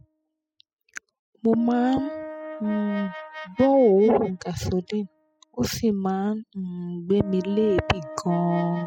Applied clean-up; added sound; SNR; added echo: classical method spectral subtraction.